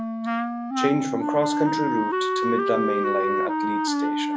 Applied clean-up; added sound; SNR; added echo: none; Wind instrument, woodwind instrument; -3 dB; none.